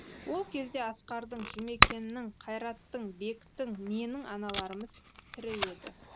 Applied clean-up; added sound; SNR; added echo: none; Packing tape, duct tape; -3 dB; none.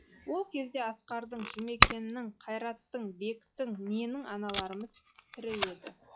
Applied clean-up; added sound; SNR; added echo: classical method log-MMSE.